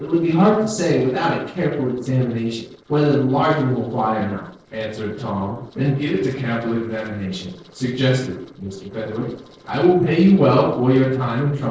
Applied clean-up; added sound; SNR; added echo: neural separator model SepFormer DNS4.